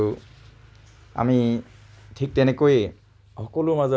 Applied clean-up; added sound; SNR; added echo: none; none; none; none.